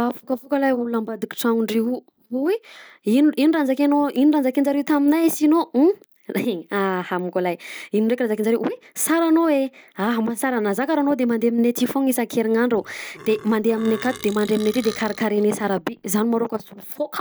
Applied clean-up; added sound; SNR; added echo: none; Burping, eructation; 19 dB; none.